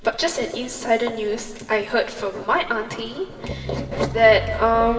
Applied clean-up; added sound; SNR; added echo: none; Crackle; 14 dB; reverberation time 2.7 s.